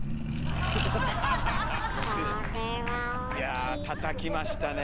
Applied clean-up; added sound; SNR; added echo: none; Accelerating, revving, vroom; 0 dB; none.